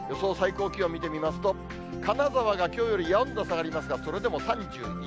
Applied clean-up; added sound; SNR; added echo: none; none; none; none.